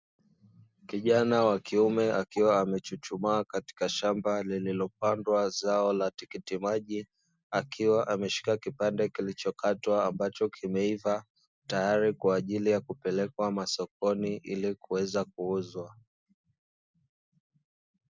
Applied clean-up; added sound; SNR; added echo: none; none; none; none.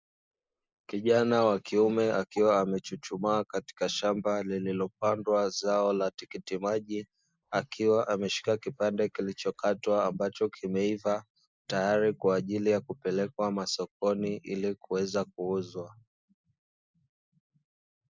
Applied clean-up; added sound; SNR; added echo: neural mask model Resemble Enhance denoiser.